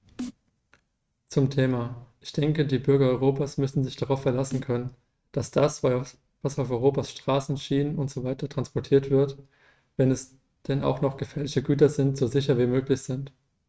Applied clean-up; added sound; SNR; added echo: neural mask model RNNoise.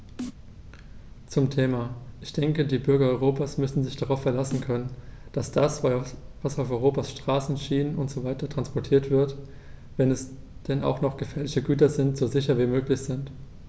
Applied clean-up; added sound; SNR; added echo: none; Snare drum; 14 dB; none.